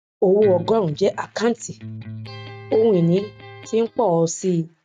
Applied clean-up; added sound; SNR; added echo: neural mask model RNNoise.